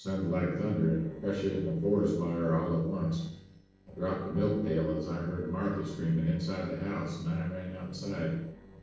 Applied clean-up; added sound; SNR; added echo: neural separator model SepFormer DNS4.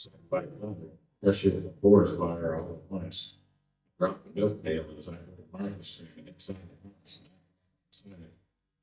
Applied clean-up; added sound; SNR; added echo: neural mask model DeepFilterNet 3.